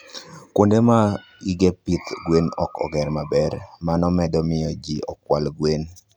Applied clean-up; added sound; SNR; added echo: none; none; none; none.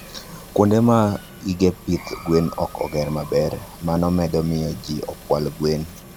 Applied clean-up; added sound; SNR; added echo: none; Engine; 19 dB; none.